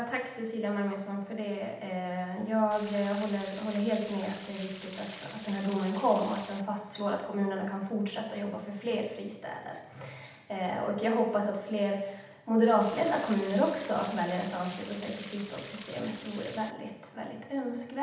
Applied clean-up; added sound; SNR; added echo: none; Stream; 12 dB; reverberation time 0.8 s.